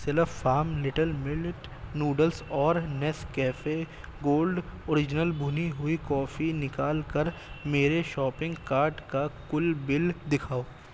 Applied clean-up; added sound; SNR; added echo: none; none; none; none.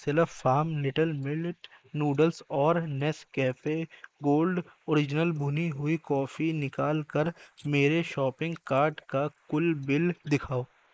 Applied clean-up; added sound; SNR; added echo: neural mask model Resemble Enhance denoiser.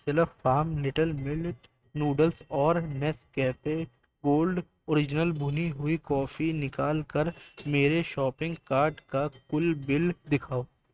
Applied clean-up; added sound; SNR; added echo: neural mask model RNNoise.